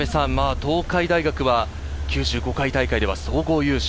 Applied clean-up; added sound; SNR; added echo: none; Accelerating, revving, vroom; 18 dB; none.